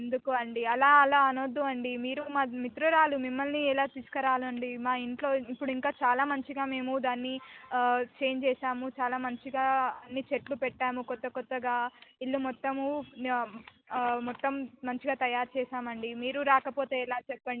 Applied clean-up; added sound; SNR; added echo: none; none; none; none.